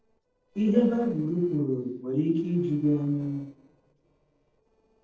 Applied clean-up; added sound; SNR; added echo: neural separator model SepFormer DNS4.